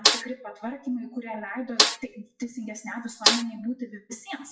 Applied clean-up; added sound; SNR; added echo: classical method WPE with log-MMSE.